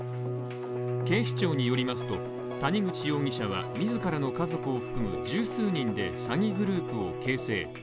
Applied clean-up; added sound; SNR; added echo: none; Bowed string instrument; 3 dB; none.